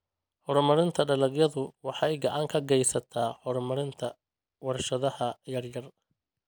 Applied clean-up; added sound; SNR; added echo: none; none; none; none.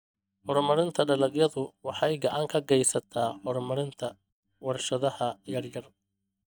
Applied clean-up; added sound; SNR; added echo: neural mask model DeepFilterNet 3.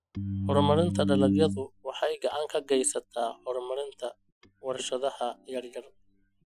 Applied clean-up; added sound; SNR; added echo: classical method Wiener filter.